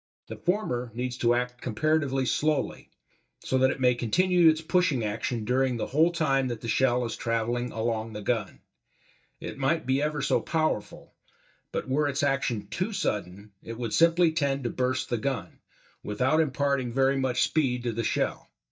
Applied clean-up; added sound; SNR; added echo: neural mask model DeepFilterNet 3.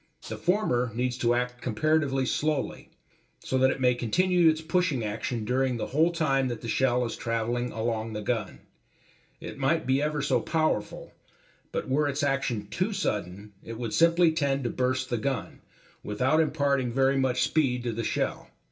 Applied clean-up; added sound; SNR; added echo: none; Rattle (instrument); 18 dB; reverberation time 0.2 s.